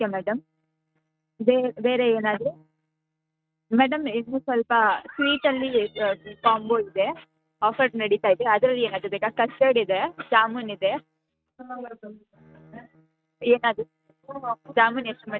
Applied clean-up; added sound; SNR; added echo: neural mask model RNNoise.